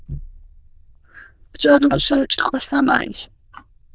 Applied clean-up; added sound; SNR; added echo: neural diffusion model UNIVERSE++.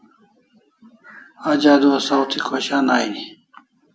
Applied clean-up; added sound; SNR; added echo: none; none; none; none.